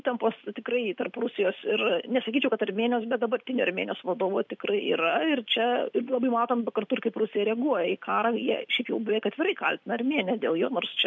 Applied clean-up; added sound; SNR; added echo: none; none; none; none.